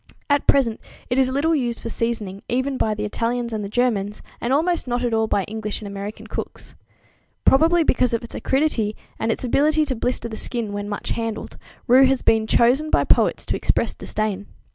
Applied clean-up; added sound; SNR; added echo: none; none; none; none.